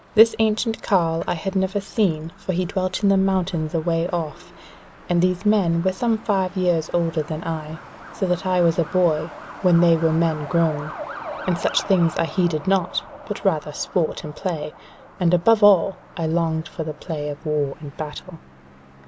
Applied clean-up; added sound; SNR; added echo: none; Truck; 17 dB; none.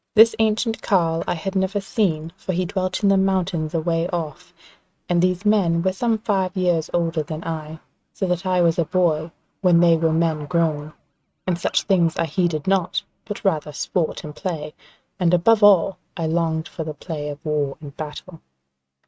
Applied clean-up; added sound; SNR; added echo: neural mask model RNNoise.